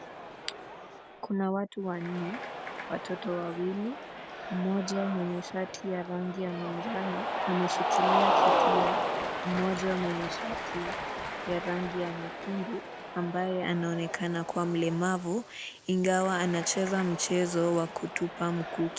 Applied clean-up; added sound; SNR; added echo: none; Cheering; 2 dB; none.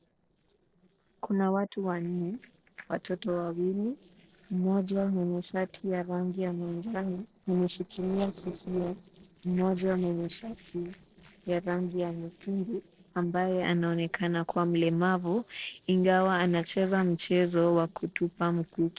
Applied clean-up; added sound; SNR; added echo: neural separator model SepFormer DNS4.